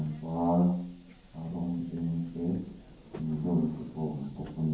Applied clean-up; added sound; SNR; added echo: none; Subway, metro, underground; 19 dB; reverberation time 0.9 s.